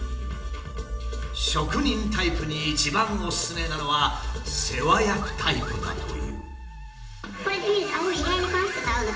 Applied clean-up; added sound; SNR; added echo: none; Car; 13 dB; reverberation time 0.6 s.